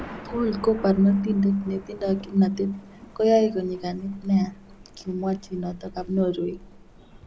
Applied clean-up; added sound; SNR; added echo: none; Thunder; 18 dB; none.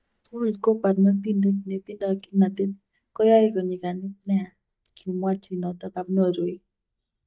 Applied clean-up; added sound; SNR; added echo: neural mask model DeepFilterNet 3.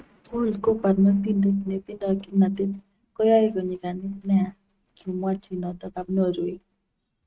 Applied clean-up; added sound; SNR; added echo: neural mask model RNNoise.